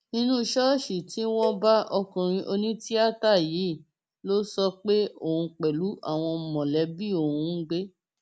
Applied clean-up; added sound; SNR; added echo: none; Cowbell; 12 dB; none.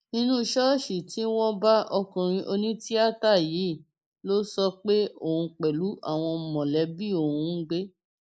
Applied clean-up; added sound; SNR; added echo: neural mask model Resemble Enhance denoiser.